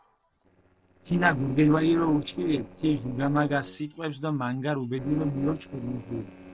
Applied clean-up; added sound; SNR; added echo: neural separator model SepFormer DNS4.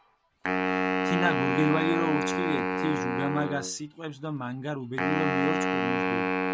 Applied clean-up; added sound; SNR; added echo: none; Wind instrument, woodwind instrument; -3 dB; none.